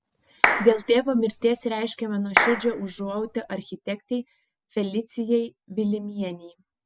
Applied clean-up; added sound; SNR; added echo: none; Clapping; 1 dB; none.